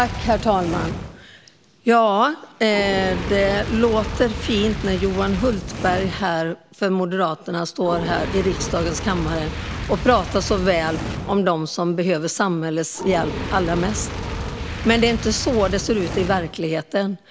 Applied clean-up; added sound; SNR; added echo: none; Fire; 8 dB; none.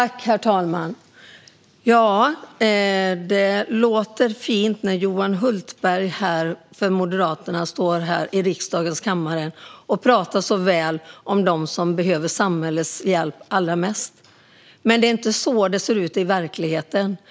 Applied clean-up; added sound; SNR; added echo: none; none; none; none.